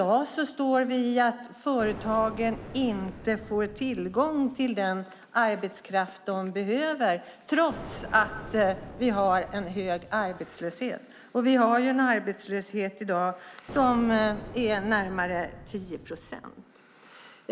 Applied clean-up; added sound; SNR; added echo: none; Explosion; 15 dB; none.